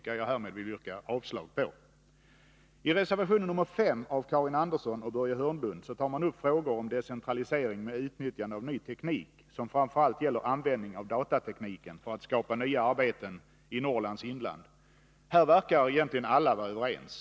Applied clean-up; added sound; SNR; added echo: none; none; none; none.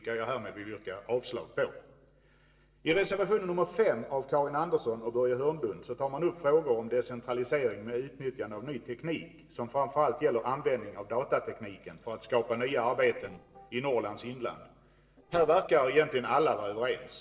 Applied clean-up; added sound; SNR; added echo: neural separator model SepFormer DNS4.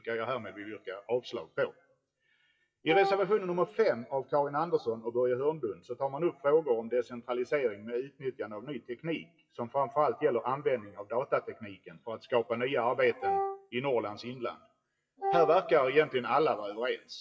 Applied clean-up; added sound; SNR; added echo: classical method WPE with log-MMSE.